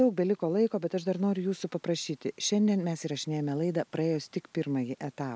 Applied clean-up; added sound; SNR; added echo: none; none; none; none.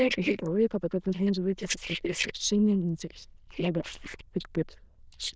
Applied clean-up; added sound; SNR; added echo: neural diffusion model UNIVERSE++.